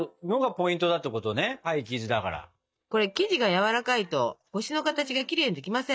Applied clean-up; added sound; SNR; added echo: neural mask model DeepFilterNet 3.